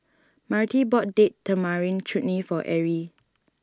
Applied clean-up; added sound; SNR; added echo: none; none; none; none.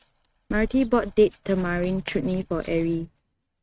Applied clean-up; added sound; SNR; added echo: neural mask model RNNoise.